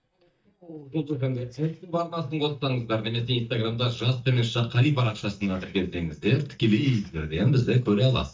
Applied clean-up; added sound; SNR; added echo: neural mask model DeepFilterNet 3.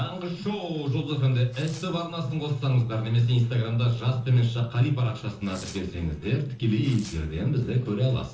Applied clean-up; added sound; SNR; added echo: neural separator model SepFormer DNS4.